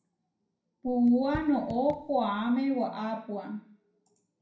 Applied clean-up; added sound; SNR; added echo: none; Raindrop / Drip; 16 dB; reverberation time 0.5 s.